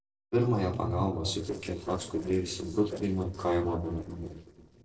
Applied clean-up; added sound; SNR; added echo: neural separator model SepFormer DNS4.